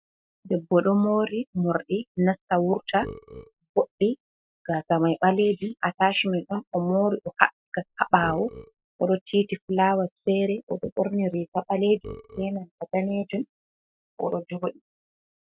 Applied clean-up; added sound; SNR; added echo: classical method Wiener filter.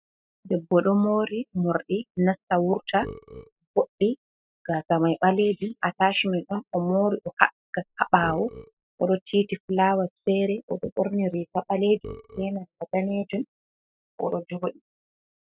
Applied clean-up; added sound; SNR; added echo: classical method spectral subtraction.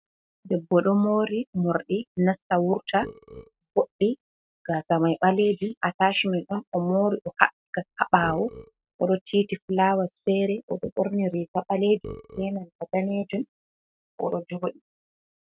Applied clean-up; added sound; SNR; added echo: neural mask model RNNoise.